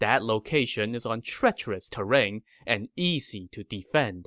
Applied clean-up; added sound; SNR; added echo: none; none; none; none.